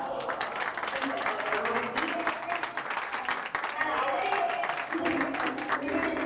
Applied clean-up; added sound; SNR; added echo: none; Applause; -1 dB; reverberation time 1.3 s.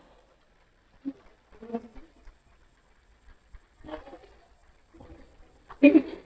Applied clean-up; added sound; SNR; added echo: neural mask model DeepFilterNet 3.